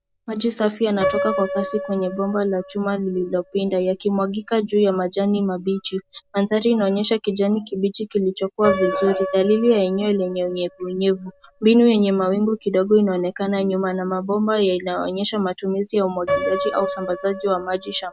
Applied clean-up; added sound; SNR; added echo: none; Piano; 11 dB; none.